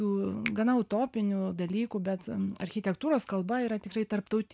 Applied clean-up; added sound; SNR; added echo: none; Finger snapping; 17 dB; none.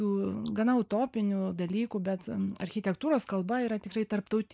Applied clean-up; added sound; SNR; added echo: neural mask model Resemble Enhance denoiser.